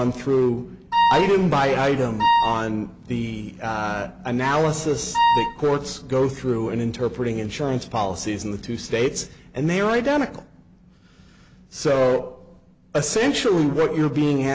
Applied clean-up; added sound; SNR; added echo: none; Wind instrument, woodwind instrument; -2 dB; none.